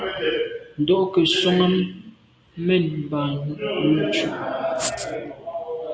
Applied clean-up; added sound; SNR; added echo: none; Writing; 9 dB; none.